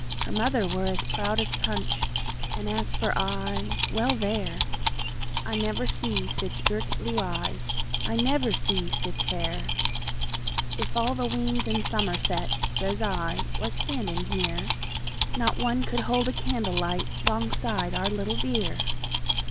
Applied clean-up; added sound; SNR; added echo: none; Keys jangling; -3 dB; none.